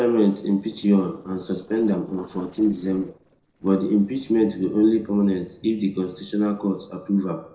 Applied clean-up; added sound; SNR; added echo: neural separator model SepFormer DNS4.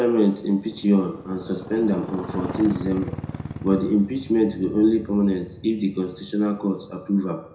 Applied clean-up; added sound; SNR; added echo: none; Motorcycle; 13 dB; reverberation time 0.6 s.